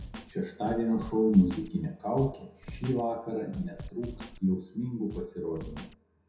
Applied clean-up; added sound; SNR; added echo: none; Scratching (performance technique); 15 dB; reverberation time 0.6 s.